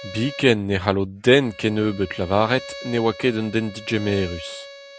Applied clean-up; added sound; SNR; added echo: none; Bowed string instrument; 17 dB; none.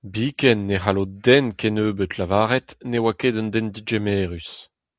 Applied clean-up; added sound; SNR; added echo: none; none; none; none.